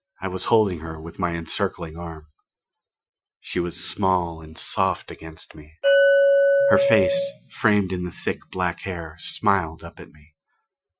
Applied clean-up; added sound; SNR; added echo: classical method Wiener filter.